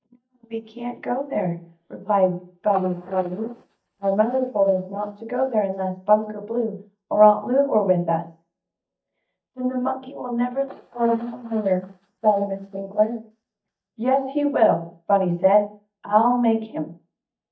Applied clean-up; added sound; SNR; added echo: neural mask model DeepFilterNet 3.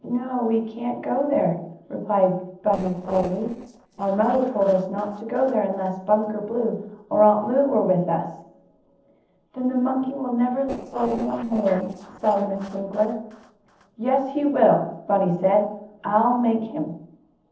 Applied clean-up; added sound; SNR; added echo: neural separator model SepFormer DNS4.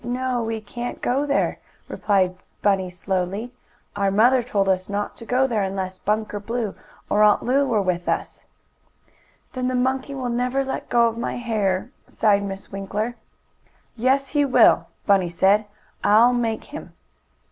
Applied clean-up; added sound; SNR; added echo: none; none; none; none.